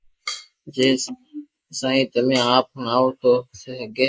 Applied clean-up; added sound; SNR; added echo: neural mask model Resemble Enhance denoiser.